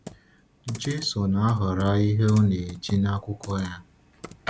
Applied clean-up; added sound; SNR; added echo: none; Computer keyboard; 19 dB; none.